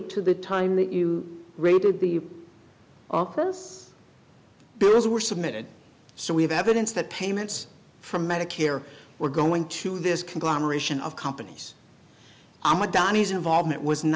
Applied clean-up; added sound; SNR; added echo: none; none; none; none.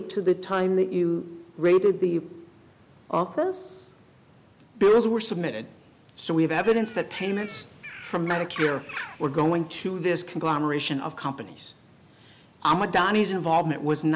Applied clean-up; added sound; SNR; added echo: none; Bird; 13 dB; none.